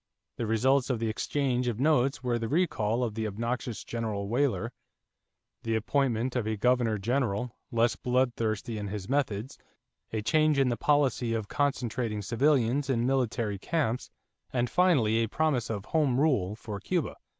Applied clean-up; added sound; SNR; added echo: none; none; none; none.